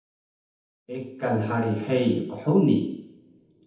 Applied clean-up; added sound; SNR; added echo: none; none; none; reverberation time 0.8 s.